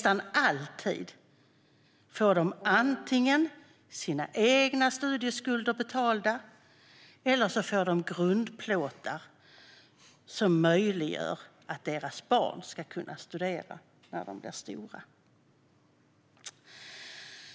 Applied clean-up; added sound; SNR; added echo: none; Wind instrument, woodwind instrument; 16 dB; none.